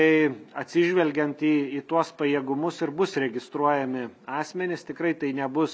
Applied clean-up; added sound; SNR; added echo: none; none; none; none.